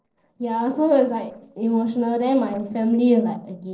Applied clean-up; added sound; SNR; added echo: neural separator model SepFormer DNS4.